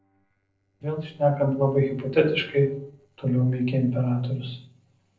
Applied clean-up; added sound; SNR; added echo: neural separator model SepFormer DNS4.